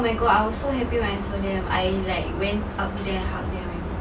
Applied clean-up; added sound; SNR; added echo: none; none; none; none.